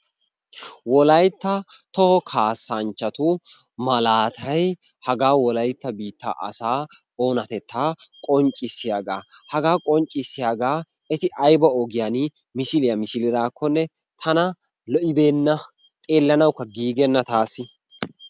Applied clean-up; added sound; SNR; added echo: none; none; none; none.